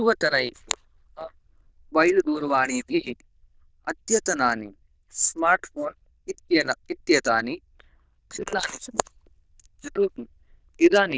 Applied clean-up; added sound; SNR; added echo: neural diffusion model UNIVERSE++.